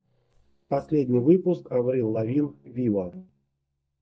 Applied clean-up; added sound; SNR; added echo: neural mask model DeepFilterNet 3.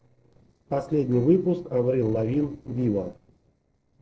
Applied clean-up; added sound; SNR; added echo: neural separator model SepFormer DNS4.